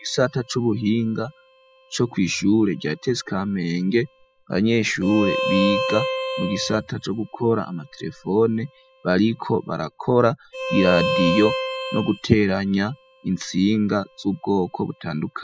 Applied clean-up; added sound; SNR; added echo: classical method spectral subtraction.